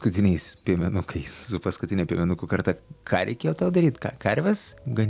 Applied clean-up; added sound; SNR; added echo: none; none; none; none.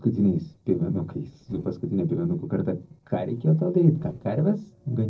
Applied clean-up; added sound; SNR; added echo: neural separator model SepFormer DNS4.